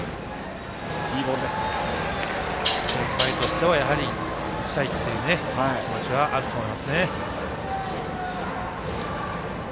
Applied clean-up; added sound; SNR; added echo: none; Tambourine; 3 dB; none.